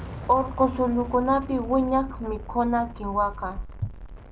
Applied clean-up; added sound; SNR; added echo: none; Explosion; 11 dB; none.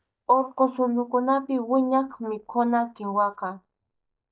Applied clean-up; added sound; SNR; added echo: neural mask model DeepFilterNet 3.